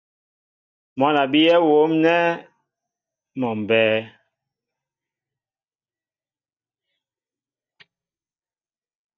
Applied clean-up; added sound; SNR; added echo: neural mask model DeepFilterNet 3.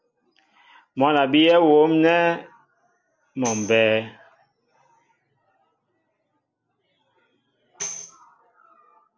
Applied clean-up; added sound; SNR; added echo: none; Tambourine; 15 dB; none.